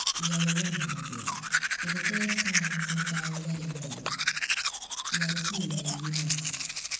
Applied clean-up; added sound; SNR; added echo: none; Domestic sounds, home sounds; -3 dB; reverberation time 1.0 s.